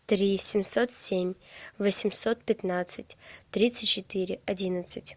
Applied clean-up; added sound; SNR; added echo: none; none; none; none.